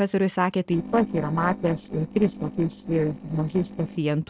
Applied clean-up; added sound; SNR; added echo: neural separator model SepFormer DNS4.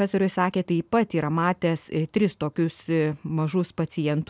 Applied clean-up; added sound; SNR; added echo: none; none; none; none.